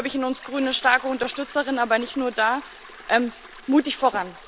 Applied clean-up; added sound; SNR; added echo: none; Toilet flush; 19 dB; none.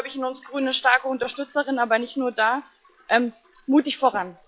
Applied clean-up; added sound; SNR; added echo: classical method log-MMSE.